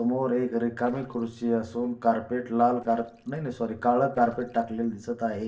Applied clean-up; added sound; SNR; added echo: neural separator model SepFormer DNS4.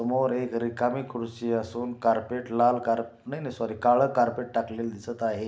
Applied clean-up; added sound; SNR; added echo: none; none; none; none.